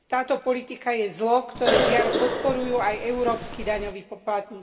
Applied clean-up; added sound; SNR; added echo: none; Cough; 0 dB; reverberation time 2.4 s.